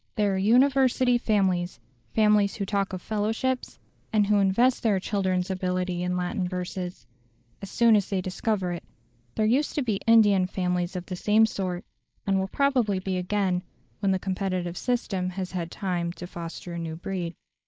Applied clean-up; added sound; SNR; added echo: neural mask model Resemble Enhance denoiser.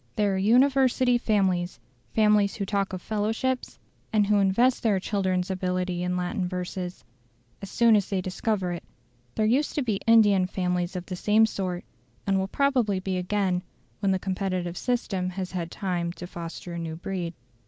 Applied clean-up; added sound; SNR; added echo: none; none; none; none.